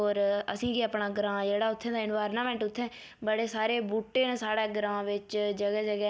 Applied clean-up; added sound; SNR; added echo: none; none; none; none.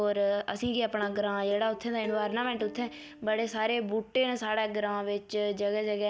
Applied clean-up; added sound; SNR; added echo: none; Plucked string instrument; 14 dB; none.